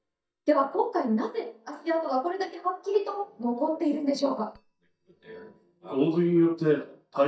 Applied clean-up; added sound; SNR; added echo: neural mask model DeepFilterNet 3.